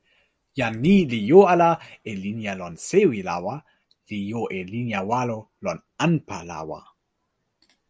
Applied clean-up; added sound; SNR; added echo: none; none; none; none.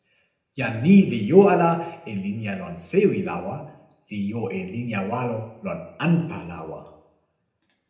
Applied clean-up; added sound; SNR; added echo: none; none; none; reverberation time 0.8 s.